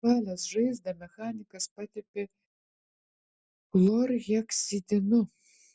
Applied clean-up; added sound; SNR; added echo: none; none; none; none.